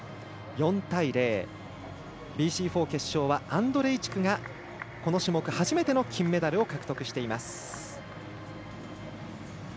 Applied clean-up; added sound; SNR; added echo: none; none; none; none.